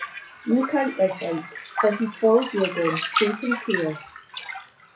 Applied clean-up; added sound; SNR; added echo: classical method WPE with log-MMSE.